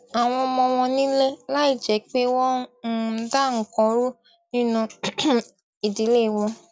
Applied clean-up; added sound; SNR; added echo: none; none; none; none.